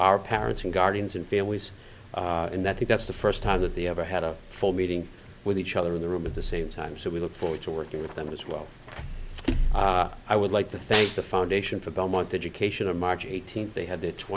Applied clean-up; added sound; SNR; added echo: none; Gunshot, gunfire; 0 dB; none.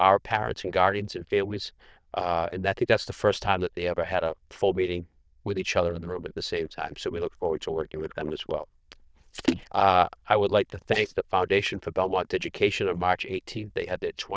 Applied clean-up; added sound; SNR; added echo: neural diffusion model UNIVERSE++.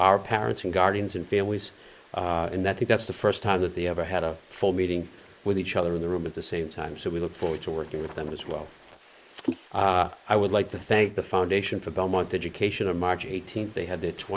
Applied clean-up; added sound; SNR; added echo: neural mask model Resemble Enhance denoiser.